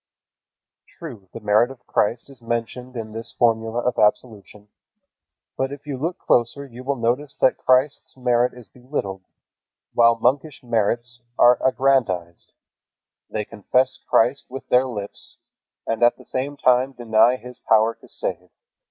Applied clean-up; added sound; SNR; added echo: none; none; none; none.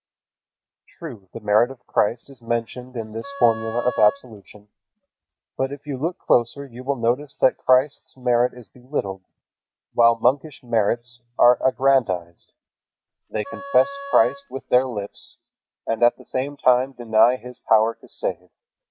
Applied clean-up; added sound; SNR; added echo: none; Wind instrument, woodwind instrument; 14 dB; none.